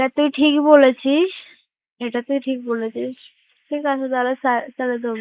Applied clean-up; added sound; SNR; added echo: neural mask model Resemble Enhance denoiser.